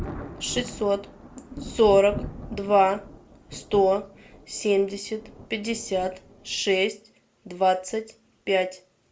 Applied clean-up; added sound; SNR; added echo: none; Thunder; 15 dB; none.